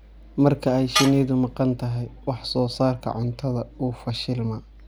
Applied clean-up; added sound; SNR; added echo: none; Tools; 10 dB; none.